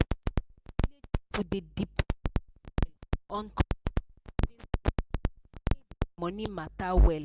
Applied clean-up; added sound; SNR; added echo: none; none; none; none.